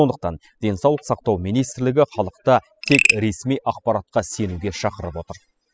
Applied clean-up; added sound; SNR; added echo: classical method spectral subtraction.